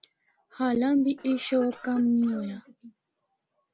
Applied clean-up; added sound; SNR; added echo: none; Cough; 20 dB; none.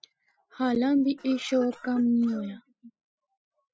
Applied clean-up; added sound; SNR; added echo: classical method spectral subtraction.